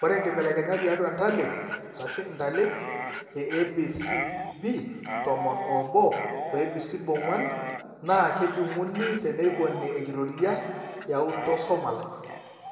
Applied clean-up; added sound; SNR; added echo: none; Dog; 9 dB; reverberation time 2.0 s.